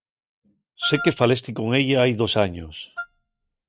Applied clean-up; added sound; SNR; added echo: neural mask model RNNoise.